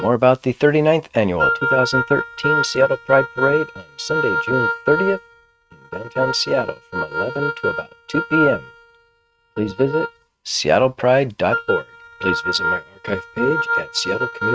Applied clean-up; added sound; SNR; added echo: neural mask model RNNoise.